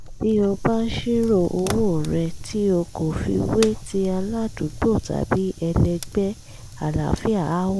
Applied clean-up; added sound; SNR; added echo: none; Fire; 11 dB; none.